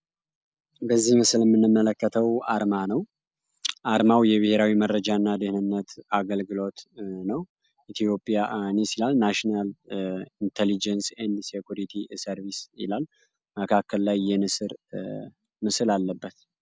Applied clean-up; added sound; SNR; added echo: none; none; none; none.